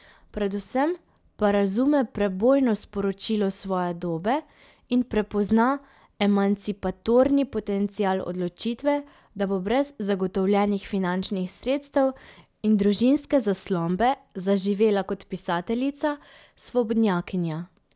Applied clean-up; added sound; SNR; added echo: none; none; none; none.